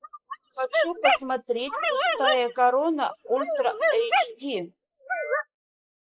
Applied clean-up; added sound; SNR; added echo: neural mask model Resemble Enhance denoiser.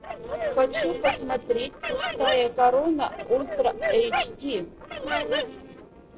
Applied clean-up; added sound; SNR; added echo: neural separator model SepFormer DNS4.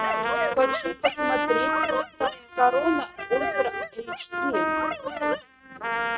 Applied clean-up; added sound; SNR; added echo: neural mask model RNNoise.